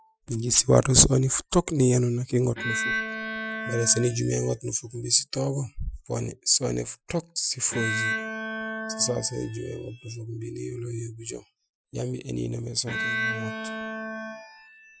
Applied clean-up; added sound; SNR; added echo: classical method Wiener filter.